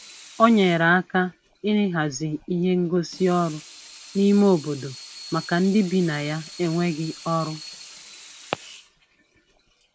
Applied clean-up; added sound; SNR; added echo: none; Sink (filling or washing) / Water tap, faucet; 20 dB; none.